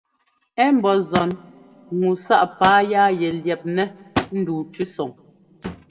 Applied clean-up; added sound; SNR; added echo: none; Thump, thud; 12 dB; reverberation time 1.7 s.